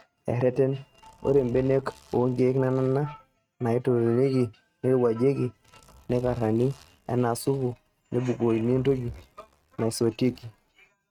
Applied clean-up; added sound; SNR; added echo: neural mask model RNNoise.